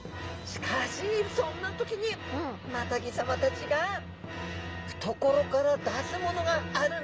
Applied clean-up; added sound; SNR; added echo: none; none; none; none.